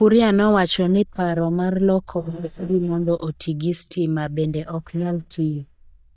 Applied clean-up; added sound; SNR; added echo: neural mask model DeepFilterNet 3.